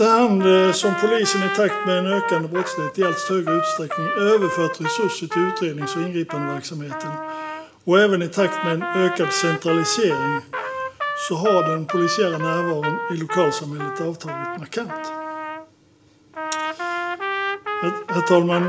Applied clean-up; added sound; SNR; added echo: none; Trumpet; 5 dB; reverberation time 0.5 s.